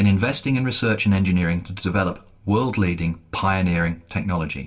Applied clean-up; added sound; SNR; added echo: none; none; none; reverberation time 0.2 s.